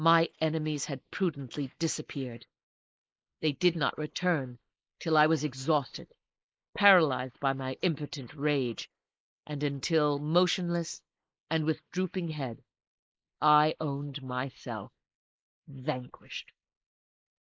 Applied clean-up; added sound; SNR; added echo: neural mask model Resemble Enhance denoiser.